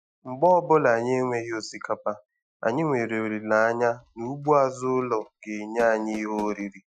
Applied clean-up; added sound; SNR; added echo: classical method Wiener filter.